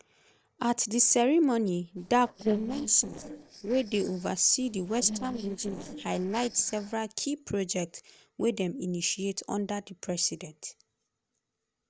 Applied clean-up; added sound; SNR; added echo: neural separator model SepFormer DNS4.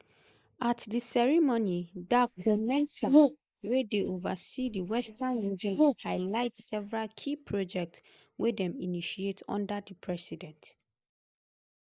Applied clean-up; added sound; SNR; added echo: neural mask model Resemble Enhance denoiser.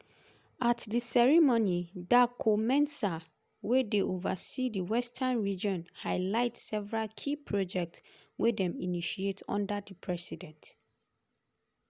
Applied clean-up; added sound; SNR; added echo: none; none; none; none.